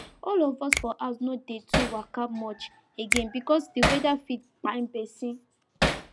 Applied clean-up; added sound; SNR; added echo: none; Hammer + Finger snapping; 2 dB; none.